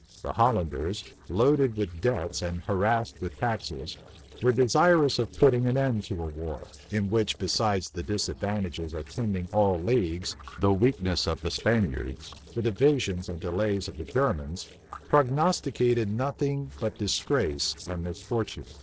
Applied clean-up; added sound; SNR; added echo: neural separator model SepFormer DNS4.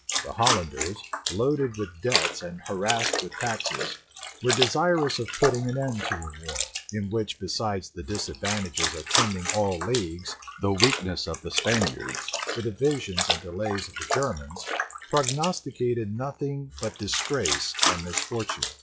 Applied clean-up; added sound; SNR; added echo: classical method log-MMSE.